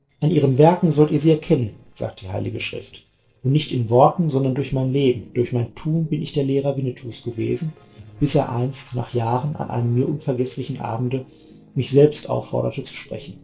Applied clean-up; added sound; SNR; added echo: neural separator model SepFormer DNS4.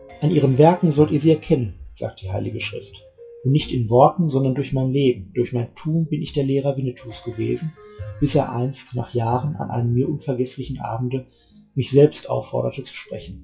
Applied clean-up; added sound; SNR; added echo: classical method WPE with log-MMSE.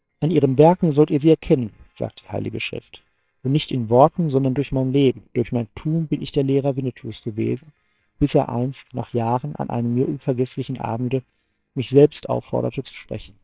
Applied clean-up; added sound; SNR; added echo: neural separator model SepFormer WHAMR!.